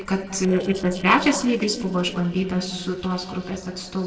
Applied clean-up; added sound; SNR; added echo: neural separator model SepFormer DNS4.